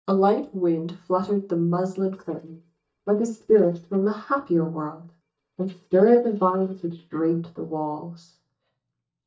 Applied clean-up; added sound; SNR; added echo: neural mask model DeepFilterNet 3.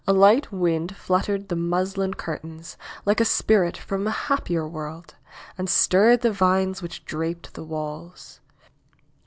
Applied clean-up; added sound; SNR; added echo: none; none; none; none.